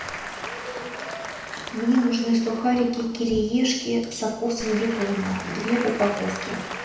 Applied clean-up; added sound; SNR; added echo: none; Applause / Crowd; 10 dB; reverberation time 0.9 s.